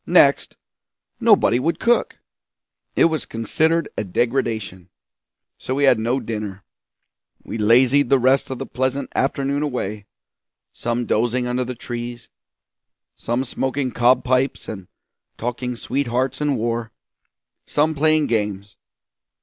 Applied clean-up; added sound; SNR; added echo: none; none; none; none.